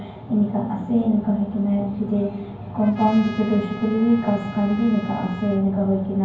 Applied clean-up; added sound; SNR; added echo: none; Trumpet; 18 dB; reverberation time 0.9 s.